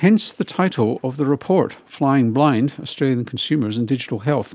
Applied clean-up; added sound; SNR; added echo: none; none; none; none.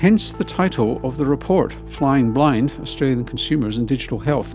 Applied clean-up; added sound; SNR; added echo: none; Piano; 15 dB; none.